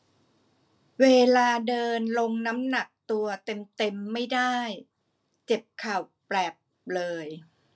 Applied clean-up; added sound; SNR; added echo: none; none; none; none.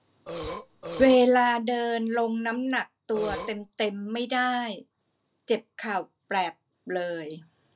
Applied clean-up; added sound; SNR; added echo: none; Burping, eructation; 9 dB; none.